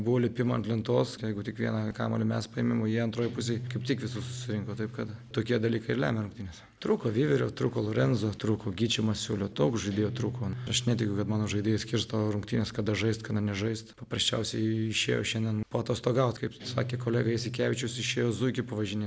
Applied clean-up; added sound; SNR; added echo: none; Guitar; 14 dB; none.